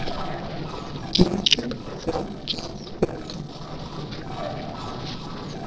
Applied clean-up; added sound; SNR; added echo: neural separator model SepFormer DNS4.